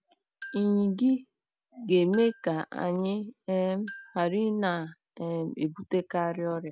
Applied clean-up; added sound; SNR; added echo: none; Marimba, xylophone; 20 dB; none.